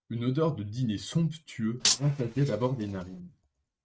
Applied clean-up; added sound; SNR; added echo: neural mask model RNNoise.